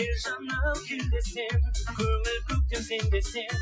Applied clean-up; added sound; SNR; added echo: classical method Wiener filter.